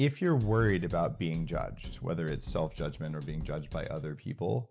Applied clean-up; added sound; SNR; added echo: none; Drum kit; 11 dB; none.